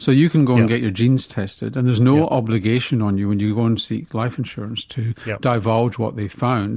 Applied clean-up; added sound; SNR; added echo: none; none; none; none.